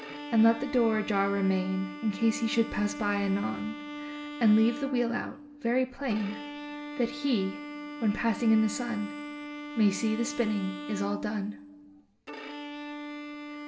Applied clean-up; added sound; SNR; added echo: none; Bowed string instrument; 10 dB; reverberation time 1.1 s.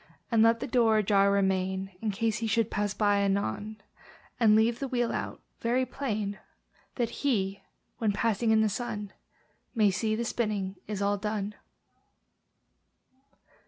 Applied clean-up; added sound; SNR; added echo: none; none; none; none.